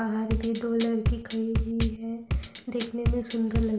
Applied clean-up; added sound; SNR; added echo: none; Bass drum / Drum kit; 2 dB; reverberation time 1.3 s.